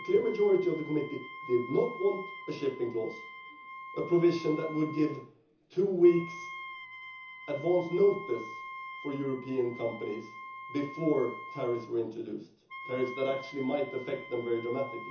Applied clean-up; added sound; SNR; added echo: none; Wind instrument, woodwind instrument; 14 dB; reverberation time 0.6 s.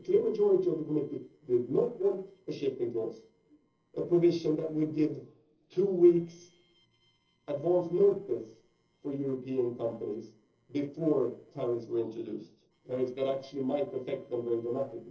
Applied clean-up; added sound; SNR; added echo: neural separator model SepFormer DNS4.